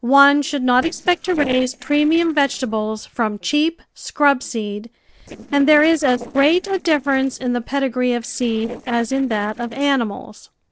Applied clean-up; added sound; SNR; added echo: neural separator model SepFormer DNS4.